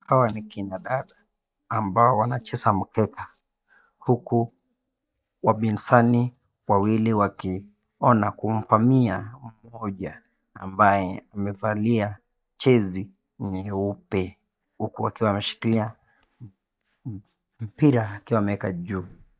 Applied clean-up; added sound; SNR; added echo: neural mask model DeepFilterNet 3.